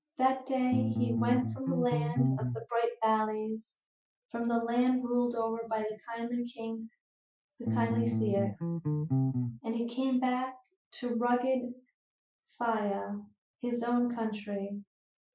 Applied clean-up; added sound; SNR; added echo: classical method Wiener filter.